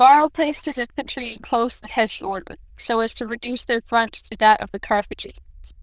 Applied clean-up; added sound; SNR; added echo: neural diffusion model UNIVERSE++.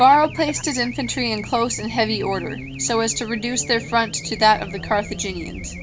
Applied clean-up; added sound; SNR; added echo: none; Race car, auto racing / Alarm; 12 dB; none.